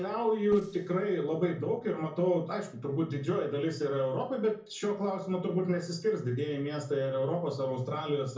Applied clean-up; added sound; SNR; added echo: neural separator model SepFormer DNS4.